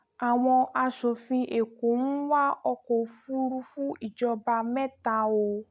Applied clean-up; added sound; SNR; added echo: none; none; none; none.